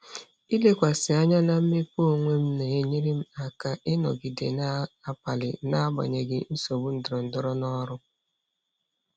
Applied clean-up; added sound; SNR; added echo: none; none; none; none.